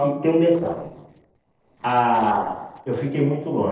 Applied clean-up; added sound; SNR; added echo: neural separator model SepFormer DNS4.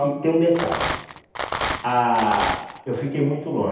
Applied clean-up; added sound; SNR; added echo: none; Rattle; 5 dB; reverberation time 0.8 s.